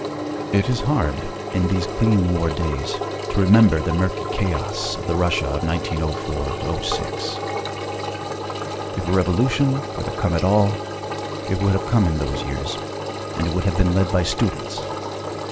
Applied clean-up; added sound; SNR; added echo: none; Engine; 6 dB; none.